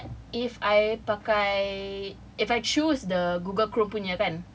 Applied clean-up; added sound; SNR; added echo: none; none; none; none.